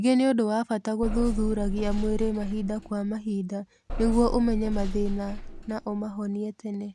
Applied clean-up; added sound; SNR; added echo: none; Bus / Engine; 5 dB; none.